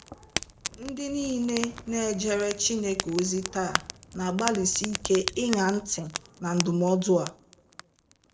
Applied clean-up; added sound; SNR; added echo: none; Fire; 9 dB; reverberation time 0.3 s.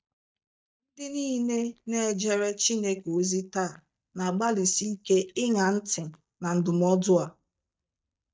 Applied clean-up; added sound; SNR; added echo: neural mask model DeepFilterNet 3.